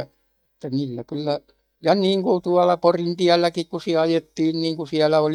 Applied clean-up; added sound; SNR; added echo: neural mask model DeepFilterNet 3.